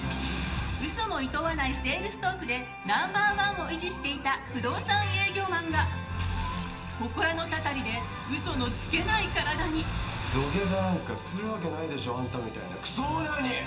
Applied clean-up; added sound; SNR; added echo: none; none; none; reverberation time 0.8 s.